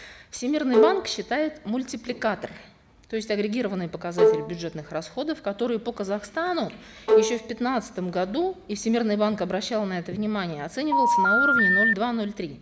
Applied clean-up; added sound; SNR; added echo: none; Bowed string instrument + Telephone; -4 dB; none.